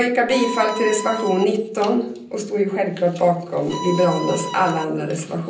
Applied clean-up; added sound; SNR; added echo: none; Bowed string instrument; 9 dB; reverberation time 0.6 s.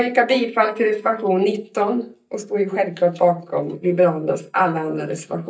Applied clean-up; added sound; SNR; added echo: neural mask model DeepFilterNet 3.